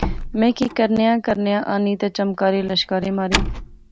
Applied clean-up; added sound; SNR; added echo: none; Slam; 9 dB; none.